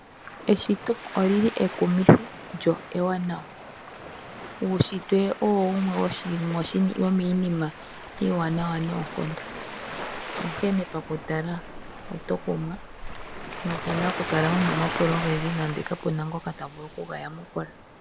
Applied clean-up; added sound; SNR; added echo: none; Waves, surf; 10 dB; none.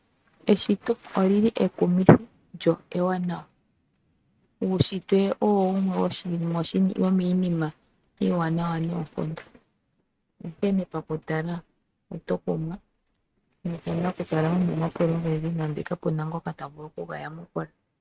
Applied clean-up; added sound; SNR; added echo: neural mask model RNNoise.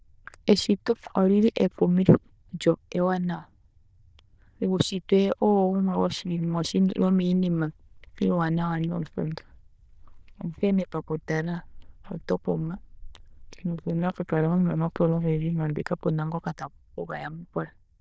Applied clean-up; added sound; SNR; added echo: neural diffusion model UNIVERSE++.